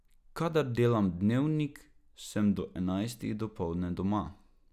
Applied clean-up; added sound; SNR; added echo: none; none; none; none.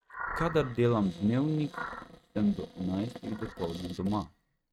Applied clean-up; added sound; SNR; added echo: neural mask model RNNoise.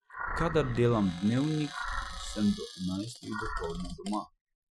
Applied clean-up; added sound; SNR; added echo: classical method Wiener filter.